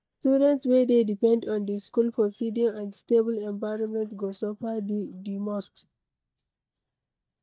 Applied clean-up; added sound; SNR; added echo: neural mask model DeepFilterNet 3.